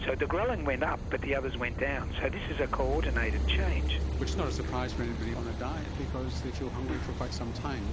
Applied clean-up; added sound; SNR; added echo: none; Car passing by / Idling / Accelerating, revving, vroom; -1 dB; none.